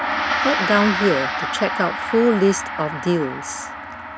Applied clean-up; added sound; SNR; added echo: none; Gong; 3 dB; none.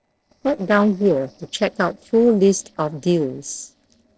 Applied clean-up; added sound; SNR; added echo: neural separator model SepFormer DNS4.